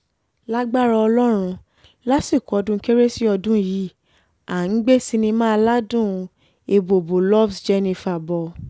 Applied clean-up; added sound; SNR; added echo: none; none; none; none.